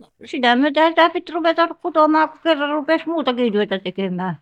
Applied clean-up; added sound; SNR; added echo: neural mask model DeepFilterNet 3.